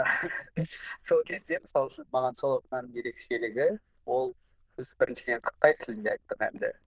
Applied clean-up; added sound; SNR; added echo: neural diffusion model UNIVERSE++.